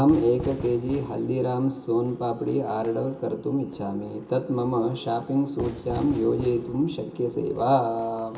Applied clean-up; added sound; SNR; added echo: none; Fire / Fireworks; 17 dB; reverberation time 0.2 s.